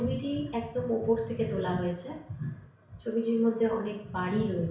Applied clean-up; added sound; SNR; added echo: none; none; none; reverberation time 0.6 s.